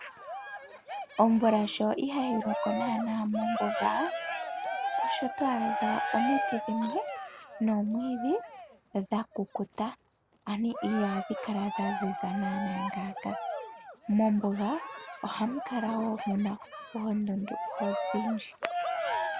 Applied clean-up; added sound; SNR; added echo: none; Cheering; 4 dB; none.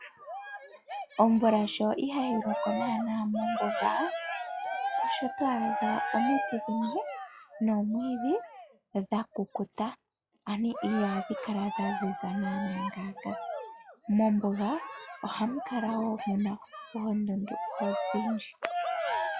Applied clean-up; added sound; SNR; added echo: classical method log-MMSE.